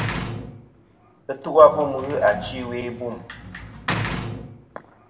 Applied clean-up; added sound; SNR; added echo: none; Sliding door / Slam; 9 dB; reverberation time 0.9 s.